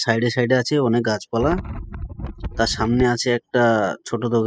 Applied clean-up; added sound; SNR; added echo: classical method spectral subtraction.